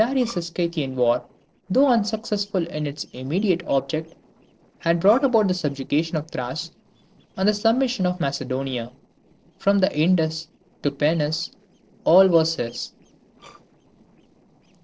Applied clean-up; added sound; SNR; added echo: neural separator model SepFormer DNS4.